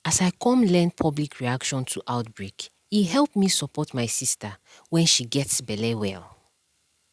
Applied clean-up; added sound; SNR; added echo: none; none; none; none.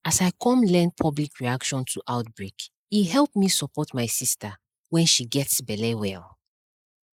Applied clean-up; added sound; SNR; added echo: neural mask model Resemble Enhance denoiser.